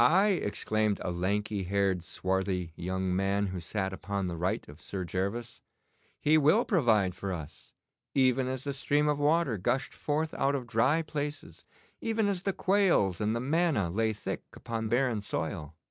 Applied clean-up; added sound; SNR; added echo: none; none; none; none.